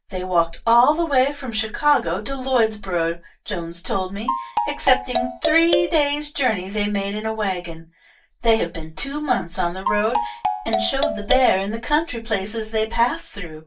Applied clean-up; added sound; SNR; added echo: none; Marimba, xylophone; 3 dB; reverberation time 0.2 s.